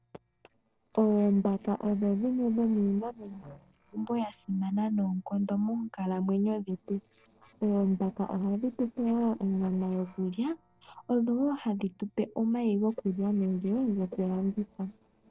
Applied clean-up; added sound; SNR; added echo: neural separator model SepFormer DNS4.